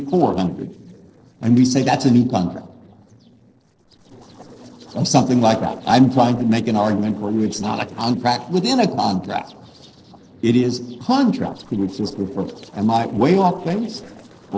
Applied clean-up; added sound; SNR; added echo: neural separator model SepFormer DNS4.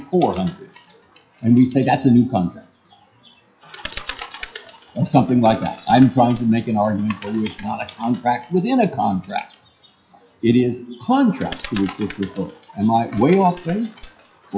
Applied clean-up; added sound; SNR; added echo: classical method WPE with log-MMSE.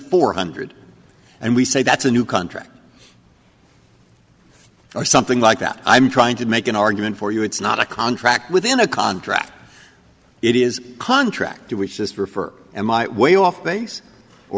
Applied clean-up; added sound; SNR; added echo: none; none; none; none.